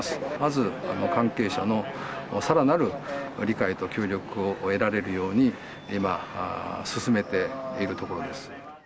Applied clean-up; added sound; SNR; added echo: none; none; none; none.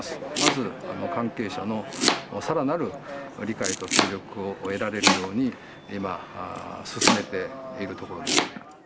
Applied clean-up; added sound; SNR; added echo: none; Domestic sounds, home sounds; -1 dB; none.